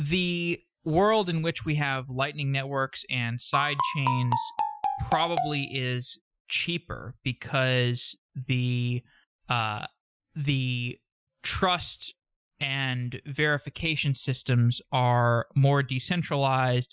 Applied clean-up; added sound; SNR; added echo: classical method Wiener filter.